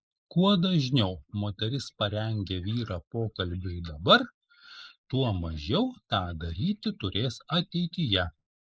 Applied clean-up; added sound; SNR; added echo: neural mask model Resemble Enhance denoiser.